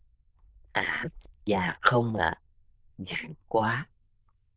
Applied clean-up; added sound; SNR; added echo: neural diffusion model UNIVERSE++.